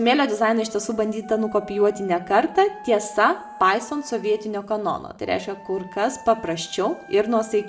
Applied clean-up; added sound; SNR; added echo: none; Wind instrument, woodwind instrument; 19 dB; reverberation time 0.8 s.